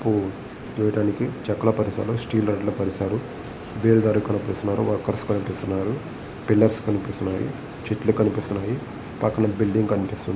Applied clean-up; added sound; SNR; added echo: none; Vehicle; 16 dB; none.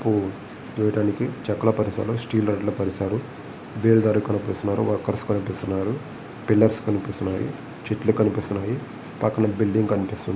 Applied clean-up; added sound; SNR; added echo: none; none; none; none.